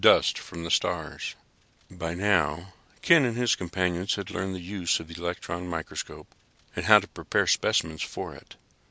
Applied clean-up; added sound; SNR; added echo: none; none; none; none.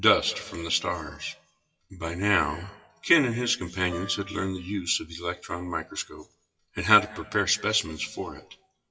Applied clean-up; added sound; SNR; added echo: classical method WPE with log-MMSE.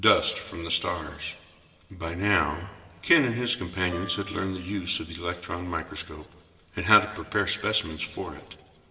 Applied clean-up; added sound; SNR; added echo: none; Guitar; 20 dB; reverberation time 1.9 s.